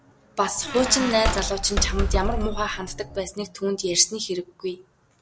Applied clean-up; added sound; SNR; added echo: none; Squeak; 1 dB; none.